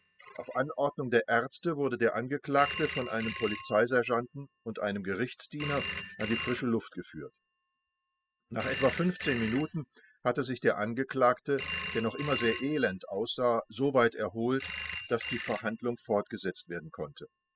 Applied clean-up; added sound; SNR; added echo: classical method spectral subtraction.